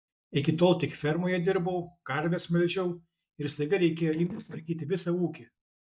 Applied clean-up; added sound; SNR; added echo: neural mask model DeepFilterNet 3.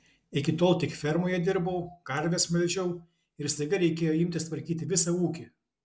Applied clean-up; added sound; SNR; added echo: none; none; none; none.